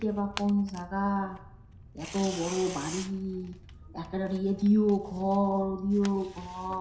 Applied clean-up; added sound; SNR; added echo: none; Tearing; 16 dB; reverberation time 0.7 s.